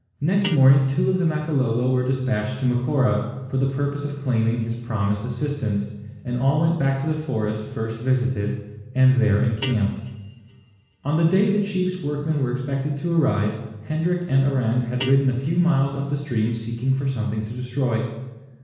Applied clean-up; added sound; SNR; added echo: none; Guitar; 19 dB; reverberation time 1.1 s.